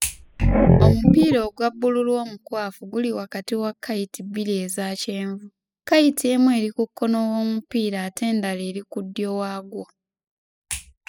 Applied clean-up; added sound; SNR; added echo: classical method spectral subtraction.